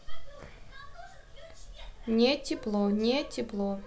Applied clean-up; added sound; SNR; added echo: none; none; none; none.